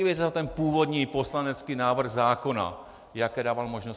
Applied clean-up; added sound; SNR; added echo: none; none; none; none.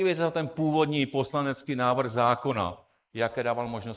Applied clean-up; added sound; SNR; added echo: neural mask model Resemble Enhance denoiser.